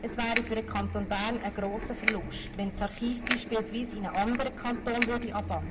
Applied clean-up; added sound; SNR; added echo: none; Crackle; 1 dB; reverberation time 0.9 s.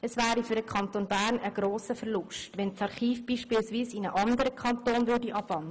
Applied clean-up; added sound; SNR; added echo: none; none; none; none.